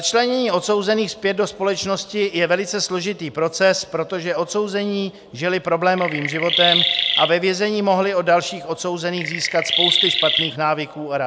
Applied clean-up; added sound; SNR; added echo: none; Chirp, tweet; 0 dB; none.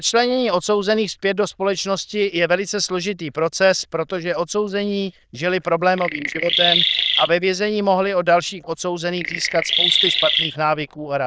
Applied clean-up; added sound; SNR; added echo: neural diffusion model UNIVERSE++.